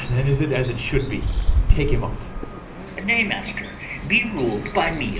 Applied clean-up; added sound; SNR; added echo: none; Bird; 0 dB; reverberation time 0.5 s.